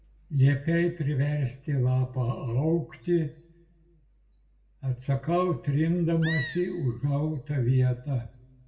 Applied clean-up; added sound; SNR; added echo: none; Animal; 11 dB; reverberation time 0.6 s.